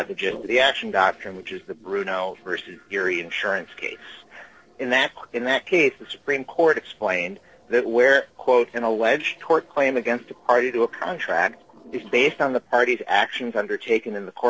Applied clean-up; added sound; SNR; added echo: neural separator model SepFormer DNS4.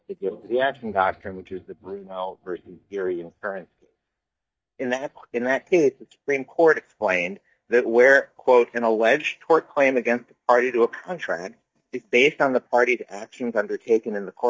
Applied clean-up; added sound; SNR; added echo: neural mask model DeepFilterNet 3.